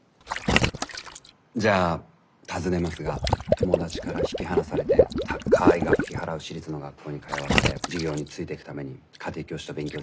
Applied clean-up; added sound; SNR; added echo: none; Water / Liquid; -4 dB; none.